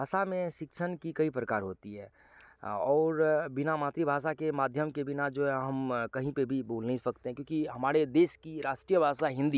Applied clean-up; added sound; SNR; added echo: none; none; none; none.